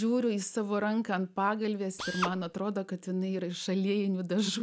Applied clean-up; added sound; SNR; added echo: none; Drill; 6 dB; none.